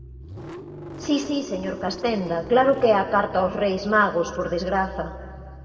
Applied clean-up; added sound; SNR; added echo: none; Engine starting / Car; 14 dB; reverberation time 1.9 s.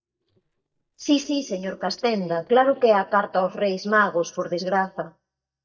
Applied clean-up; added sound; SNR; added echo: neural mask model DeepFilterNet 3.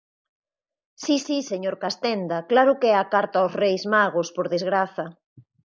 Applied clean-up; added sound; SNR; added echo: none; none; none; none.